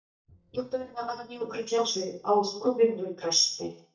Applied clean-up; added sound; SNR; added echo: neural mask model DeepFilterNet 3.